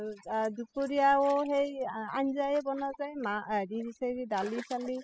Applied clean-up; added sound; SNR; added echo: classical method spectral subtraction.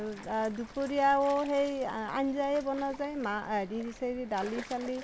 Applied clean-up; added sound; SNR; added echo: none; Stream; 17 dB; none.